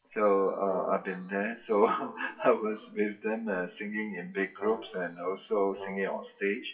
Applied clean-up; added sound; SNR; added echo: classical method WPE with log-MMSE.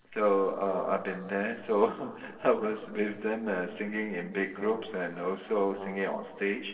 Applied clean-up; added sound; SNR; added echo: neural separator model SepFormer DNS4.